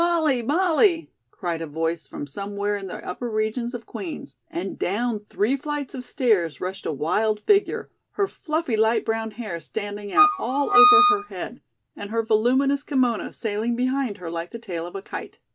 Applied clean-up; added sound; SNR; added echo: none; Wind instrument, woodwind instrument; -5 dB; none.